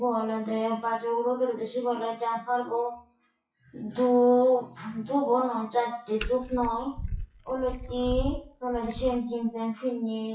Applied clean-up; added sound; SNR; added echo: classical method WPE with log-MMSE.